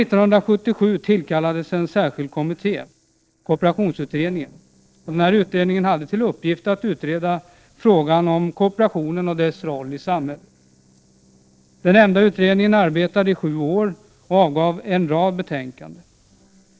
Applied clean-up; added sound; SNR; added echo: neural separator model SepFormer DNS4.